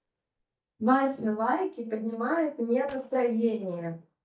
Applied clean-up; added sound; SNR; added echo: neural mask model DeepFilterNet 3.